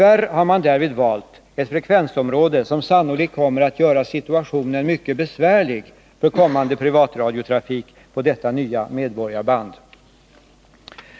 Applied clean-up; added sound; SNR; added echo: none; none; none; none.